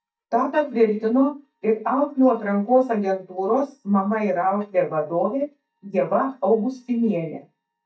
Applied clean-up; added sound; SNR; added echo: neural mask model DeepFilterNet 3.